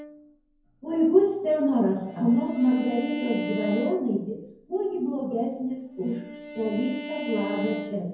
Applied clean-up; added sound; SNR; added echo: none; Bowed string instrument; 11 dB; reverberation time 0.9 s.